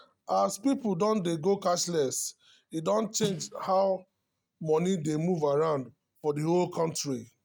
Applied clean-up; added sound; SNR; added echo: neural mask model RNNoise.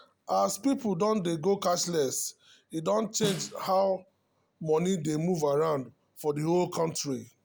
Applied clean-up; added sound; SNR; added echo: none; Snare drum; 12 dB; none.